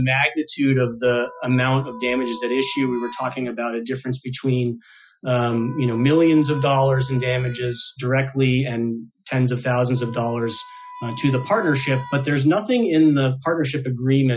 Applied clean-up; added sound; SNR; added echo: classical method Wiener filter.